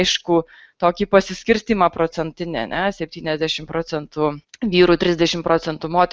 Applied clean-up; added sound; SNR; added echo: none; none; none; none.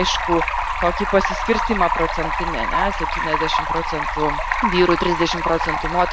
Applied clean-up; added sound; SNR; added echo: none; Stream; 0 dB; none.